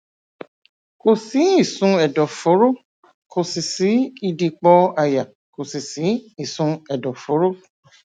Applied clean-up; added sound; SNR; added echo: none; none; none; none.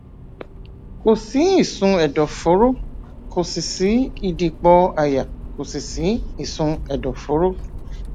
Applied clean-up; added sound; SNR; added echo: none; Accelerating, revving, vroom; 12 dB; none.